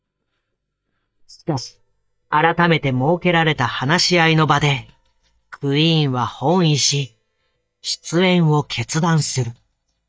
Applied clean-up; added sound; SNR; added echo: neural mask model DeepFilterNet 3.